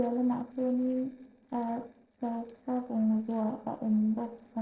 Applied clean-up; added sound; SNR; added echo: neural separator model SepFormer DNS4.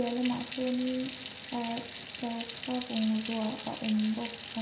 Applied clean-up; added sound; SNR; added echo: none; Sink (filling or washing) / Water tap, faucet; 3 dB; reverberation time 0.5 s.